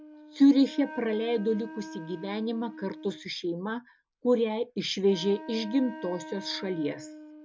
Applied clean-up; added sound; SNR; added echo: none; Wind instrument, woodwind instrument; 16 dB; none.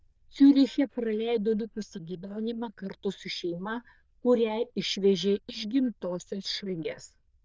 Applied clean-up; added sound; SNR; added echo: neural diffusion model UNIVERSE++.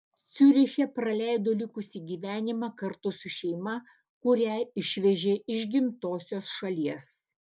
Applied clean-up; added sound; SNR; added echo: none; none; none; none.